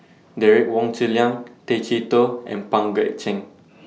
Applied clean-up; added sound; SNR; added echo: none; none; none; none.